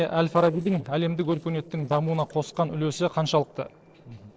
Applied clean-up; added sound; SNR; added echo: neural separator model SepFormer DNS4.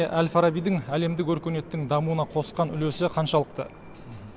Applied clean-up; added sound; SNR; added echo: none; none; none; none.